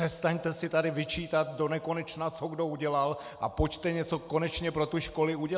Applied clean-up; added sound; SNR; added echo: none; none; none; none.